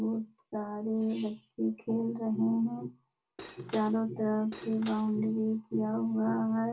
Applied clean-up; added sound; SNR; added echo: none; Cutlery, silverware / Dishes, pots, and pans; 15 dB; reverberation time 0.1 s.